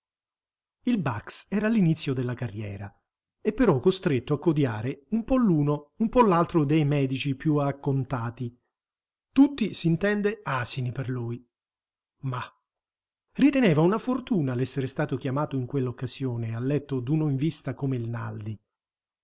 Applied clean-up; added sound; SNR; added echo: none; none; none; none.